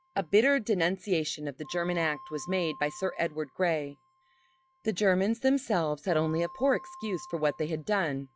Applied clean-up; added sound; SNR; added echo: classical method log-MMSE.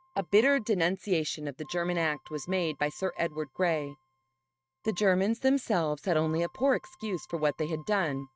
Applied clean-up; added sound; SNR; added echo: neural mask model RNNoise.